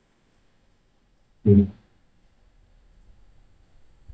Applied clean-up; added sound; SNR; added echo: neural mask model DeepFilterNet 3.